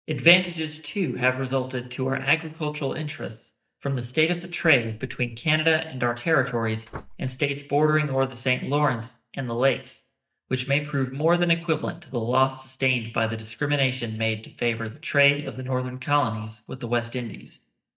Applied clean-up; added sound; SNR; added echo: neural mask model DeepFilterNet 3.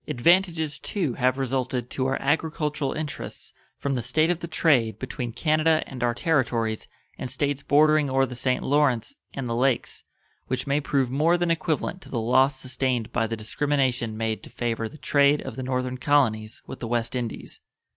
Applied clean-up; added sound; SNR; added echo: none; none; none; none.